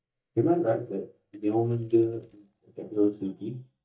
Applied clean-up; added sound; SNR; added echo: neural mask model DeepFilterNet 3.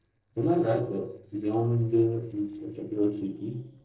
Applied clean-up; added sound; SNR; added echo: neural separator model SepFormer DNS4.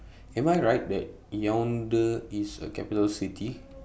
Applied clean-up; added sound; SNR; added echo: none; none; none; none.